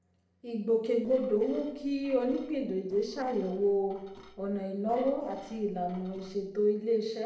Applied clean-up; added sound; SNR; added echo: neural separator model SepFormer DNS4.